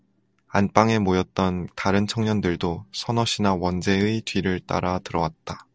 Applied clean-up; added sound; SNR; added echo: none; none; none; none.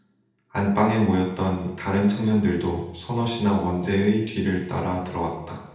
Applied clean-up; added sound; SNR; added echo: none; none; none; reverberation time 0.8 s.